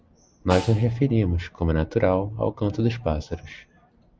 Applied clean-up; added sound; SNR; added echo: none; Snare drum; 17 dB; none.